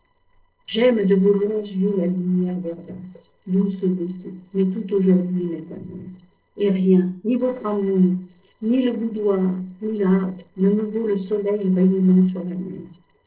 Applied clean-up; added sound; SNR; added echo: neural separator model SepFormer DNS4.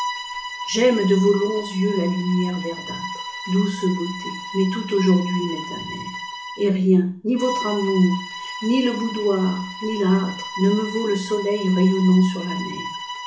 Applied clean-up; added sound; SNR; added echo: none; Bowed string instrument; 11 dB; reverberation time 0.4 s.